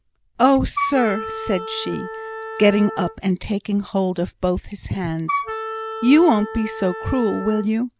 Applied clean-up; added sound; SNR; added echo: none; Wind instrument, woodwind instrument; 8 dB; none.